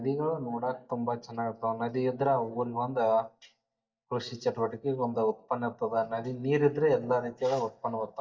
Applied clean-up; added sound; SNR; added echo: neural mask model DeepFilterNet 3.